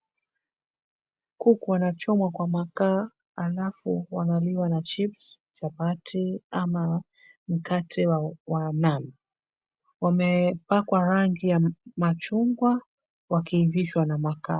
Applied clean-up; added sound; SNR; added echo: none; none; none; none.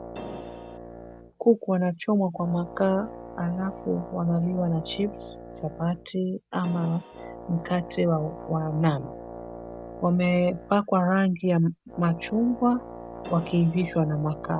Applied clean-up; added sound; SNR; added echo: none; Brass instrument + Keyboard (musical); 14 dB; none.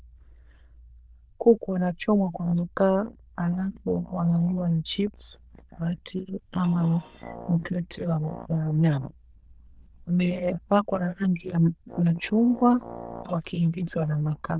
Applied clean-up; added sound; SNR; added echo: neural diffusion model UNIVERSE++.